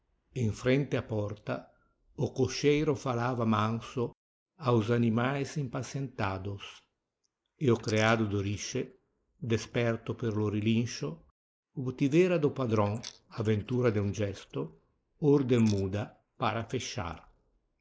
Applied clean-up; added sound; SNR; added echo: neural mask model Resemble Enhance denoiser.